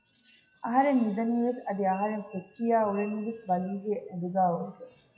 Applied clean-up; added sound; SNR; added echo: classical method WPE with log-MMSE.